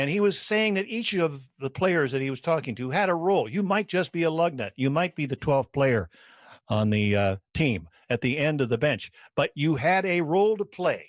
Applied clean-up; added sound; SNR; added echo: none; none; none; none.